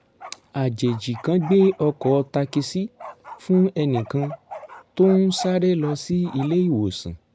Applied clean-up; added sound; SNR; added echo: none; Bark; 18 dB; none.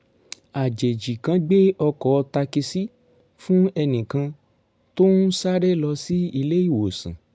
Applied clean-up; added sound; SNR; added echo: none; none; none; none.